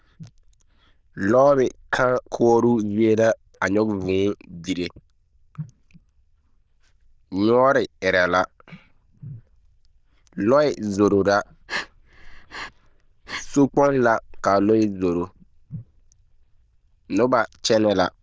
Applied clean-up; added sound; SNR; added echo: neural diffusion model UNIVERSE++.